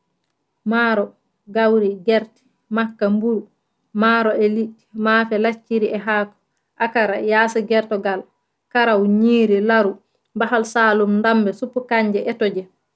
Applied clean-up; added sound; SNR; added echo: none; none; none; none.